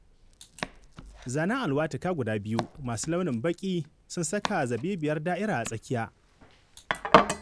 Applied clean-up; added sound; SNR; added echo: none; Domestic sounds, home sounds; 2 dB; none.